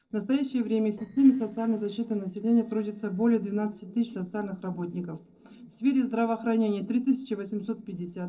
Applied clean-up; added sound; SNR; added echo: neural separator model SepFormer DNS4.